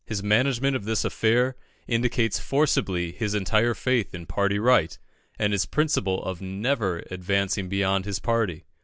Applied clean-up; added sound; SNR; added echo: none; none; none; none.